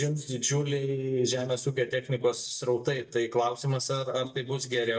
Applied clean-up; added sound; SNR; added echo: neural mask model DeepFilterNet 3.